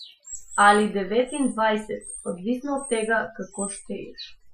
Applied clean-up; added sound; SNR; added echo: classical method Wiener filter.